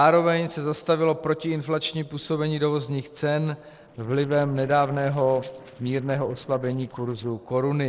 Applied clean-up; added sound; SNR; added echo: neural separator model SepFormer DNS4.